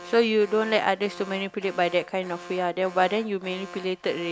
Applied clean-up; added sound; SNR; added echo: none; Alarm; 18 dB; none.